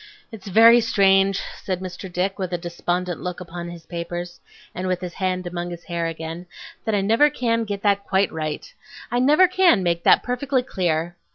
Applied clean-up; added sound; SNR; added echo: none; none; none; none.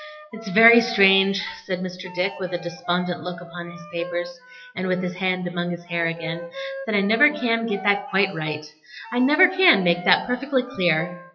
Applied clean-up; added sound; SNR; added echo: classical method WPE with log-MMSE.